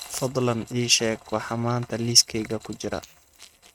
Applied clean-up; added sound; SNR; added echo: neural mask model RNNoise.